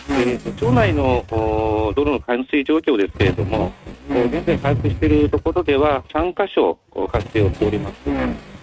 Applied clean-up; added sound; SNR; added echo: neural mask model RNNoise.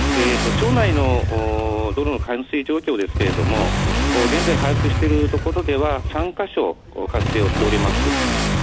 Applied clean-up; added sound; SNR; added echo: none; Motorcycle / Accelerating, revving, vroom; -2 dB; none.